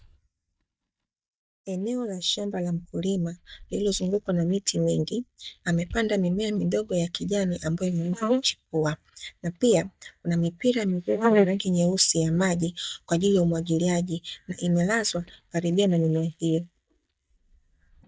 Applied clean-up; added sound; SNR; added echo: neural mask model DeepFilterNet 3.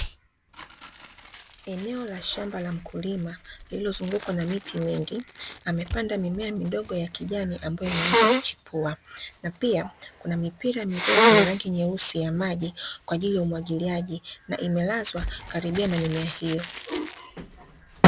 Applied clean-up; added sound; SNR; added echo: none; Sneeze; 0 dB; none.